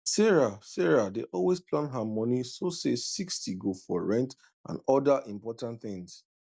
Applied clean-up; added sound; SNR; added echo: none; none; none; none.